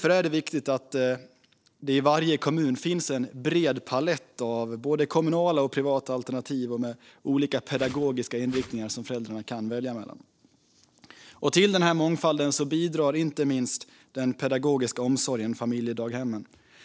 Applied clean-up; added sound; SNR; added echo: neural separator model SepFormer DNS4.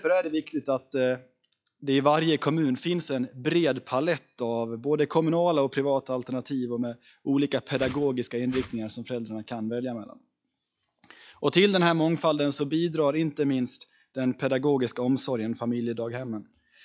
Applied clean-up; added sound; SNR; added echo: classical method log-MMSE.